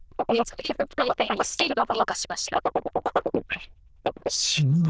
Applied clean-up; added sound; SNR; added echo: neural diffusion model UNIVERSE++.